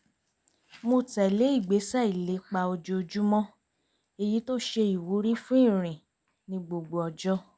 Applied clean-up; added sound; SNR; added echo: none; none; none; none.